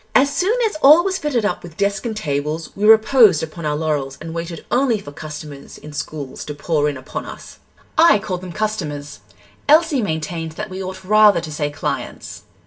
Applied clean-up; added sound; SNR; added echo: none; none; none; reverberation time 0.1 s.